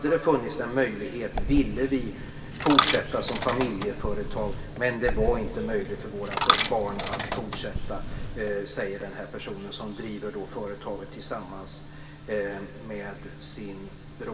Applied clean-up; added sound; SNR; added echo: none; Coin (dropping); -1 dB; reverberation time 2.2 s.